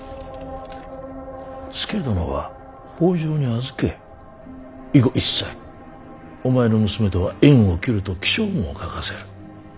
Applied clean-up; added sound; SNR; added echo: none; none; none; none.